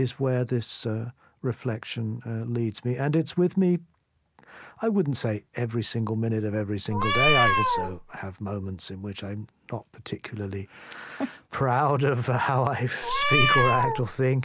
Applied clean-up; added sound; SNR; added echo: none; Meow; -3 dB; none.